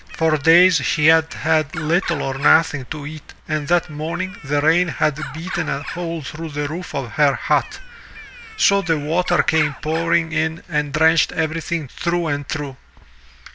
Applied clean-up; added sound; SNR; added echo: none; Bird; 15 dB; none.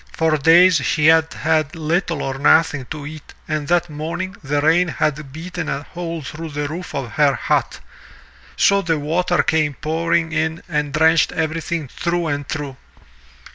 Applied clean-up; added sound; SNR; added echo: none; none; none; none.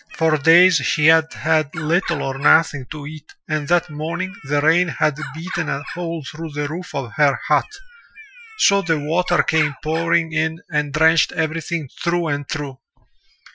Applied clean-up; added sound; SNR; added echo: classical method Wiener filter.